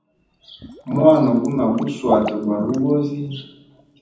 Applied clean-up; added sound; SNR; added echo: none; Water / Liquid; 12 dB; reverberation time 0.8 s.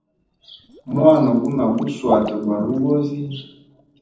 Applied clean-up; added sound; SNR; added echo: neural separator model SepFormer DNS4.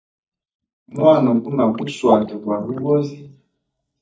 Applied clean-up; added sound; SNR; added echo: neural mask model DeepFilterNet 3.